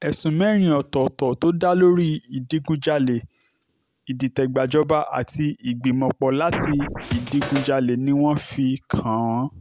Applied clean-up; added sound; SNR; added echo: none; Scratching (performance technique); 6 dB; none.